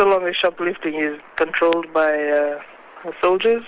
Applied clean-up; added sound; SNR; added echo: none; none; none; none.